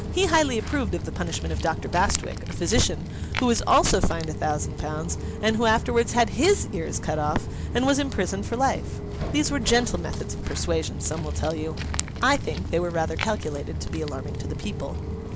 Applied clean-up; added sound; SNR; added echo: none; Walk, footsteps; 5 dB; none.